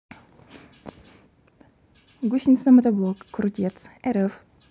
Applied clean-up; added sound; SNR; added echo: none; none; none; none.